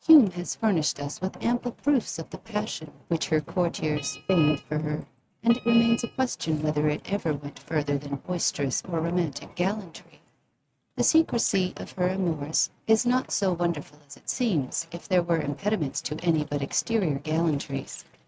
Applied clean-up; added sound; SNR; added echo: neural mask model RNNoise.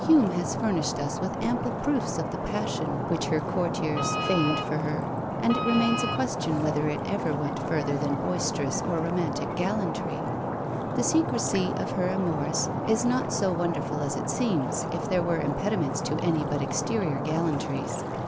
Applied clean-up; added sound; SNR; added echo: none; Stream + Wind instrument, woodwind instrument; 1 dB; none.